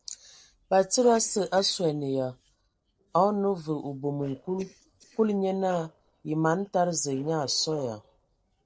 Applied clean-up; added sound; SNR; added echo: neural separator model SepFormer DNS4.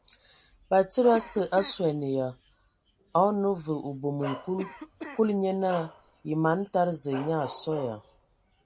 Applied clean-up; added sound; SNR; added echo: none; Bark + Cough; 16 dB; none.